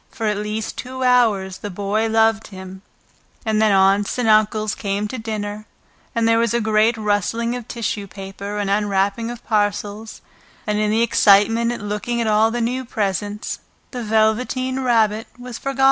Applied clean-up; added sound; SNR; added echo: none; none; none; none.